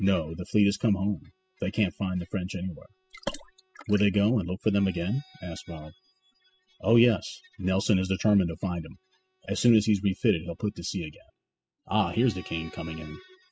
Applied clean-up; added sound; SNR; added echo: classical method spectral subtraction.